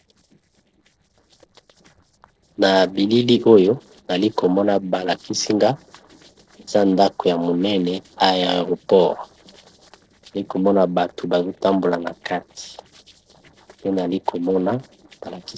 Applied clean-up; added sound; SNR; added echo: neural separator model SepFormer DNS4.